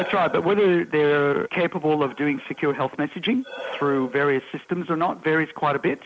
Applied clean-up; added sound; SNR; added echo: none; Breathing; 19 dB; none.